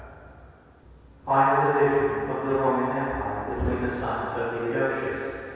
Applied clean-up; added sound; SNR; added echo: none; none; none; reverberation time 2.2 s.